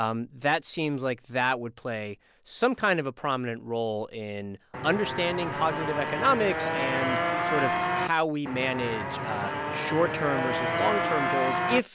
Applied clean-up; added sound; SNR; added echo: none; Motorcycle; 0 dB; none.